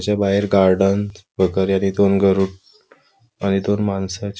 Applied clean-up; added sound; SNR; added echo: none; none; none; none.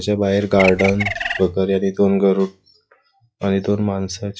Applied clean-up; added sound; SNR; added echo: classical method log-MMSE.